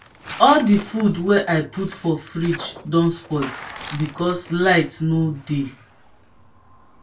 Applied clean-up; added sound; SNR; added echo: none; Tearing; 18 dB; reverberation time 0.2 s.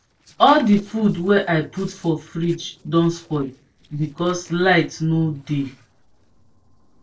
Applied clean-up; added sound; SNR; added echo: neural separator model SepFormer DNS4.